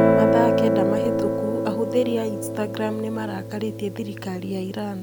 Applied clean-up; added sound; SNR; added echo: none; Chink, clink + Guitar; -4 dB; none.